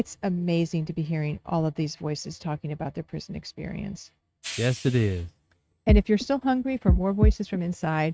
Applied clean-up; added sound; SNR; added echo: neural mask model RNNoise.